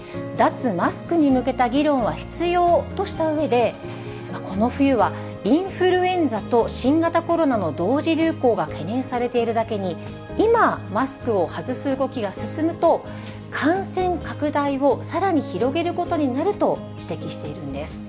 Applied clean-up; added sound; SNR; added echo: none; none; none; none.